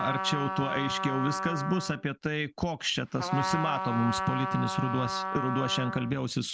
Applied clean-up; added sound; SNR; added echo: none; Trumpet; 3 dB; none.